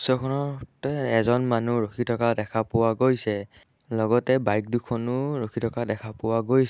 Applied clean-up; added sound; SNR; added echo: none; none; none; none.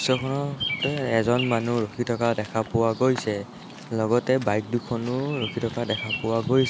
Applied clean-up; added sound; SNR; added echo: none; Bird vocalization, bird call, bird song; 10 dB; none.